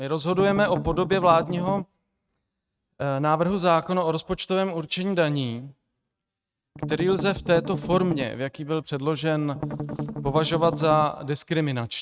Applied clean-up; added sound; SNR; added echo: neural mask model RNNoise.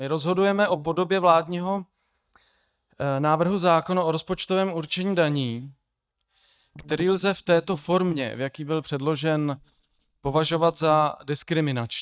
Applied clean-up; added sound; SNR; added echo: neural mask model DeepFilterNet 3.